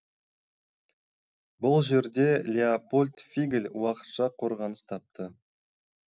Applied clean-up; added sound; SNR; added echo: none; none; none; none.